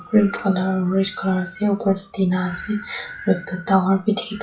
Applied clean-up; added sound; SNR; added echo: classical method WPE with log-MMSE.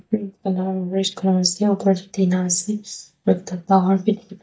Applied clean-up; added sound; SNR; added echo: neural mask model DeepFilterNet 3.